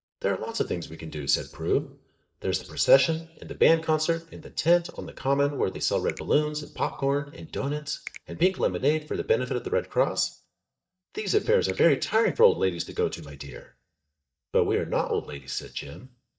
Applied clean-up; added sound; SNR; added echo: neural mask model DeepFilterNet 3.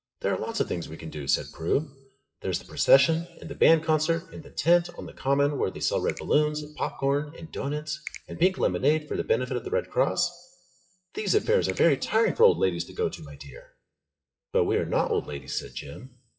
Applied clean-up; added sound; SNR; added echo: classical method WPE with log-MMSE.